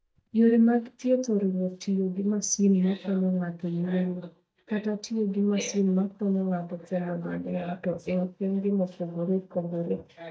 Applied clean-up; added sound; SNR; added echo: neural mask model DeepFilterNet 3.